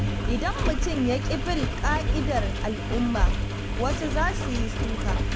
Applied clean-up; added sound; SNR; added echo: none; Engine; -4 dB; none.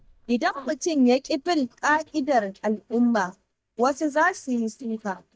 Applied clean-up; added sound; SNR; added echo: neural mask model DeepFilterNet 3.